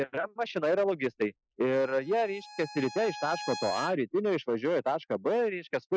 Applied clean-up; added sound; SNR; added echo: classical method Wiener filter.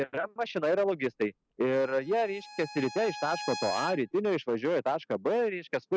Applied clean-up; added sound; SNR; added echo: none; Bowed string instrument; 12 dB; none.